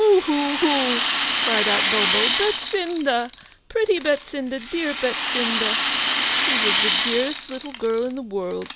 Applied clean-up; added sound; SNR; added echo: none; Rattle; -4 dB; none.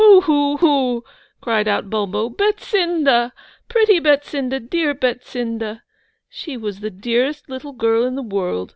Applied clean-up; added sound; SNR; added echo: none; none; none; none.